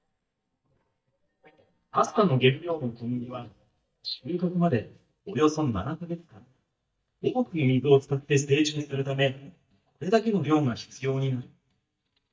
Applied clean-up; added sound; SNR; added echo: neural mask model DeepFilterNet 3.